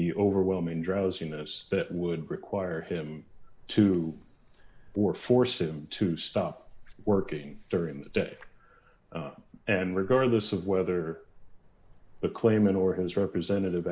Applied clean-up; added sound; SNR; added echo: none; none; none; none.